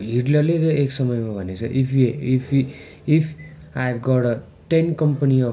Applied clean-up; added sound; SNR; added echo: none; none; none; none.